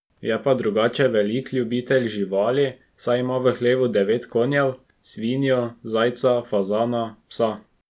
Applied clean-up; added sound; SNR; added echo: none; none; none; none.